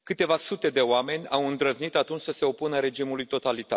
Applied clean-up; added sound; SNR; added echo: none; none; none; none.